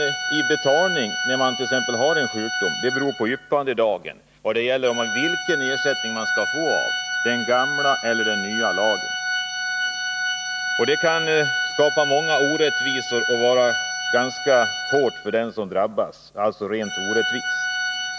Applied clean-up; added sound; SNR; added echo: none; Organ; 2 dB; none.